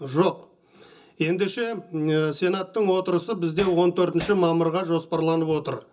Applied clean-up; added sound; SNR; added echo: none; Hammer; 15 dB; reverberation time 0.2 s.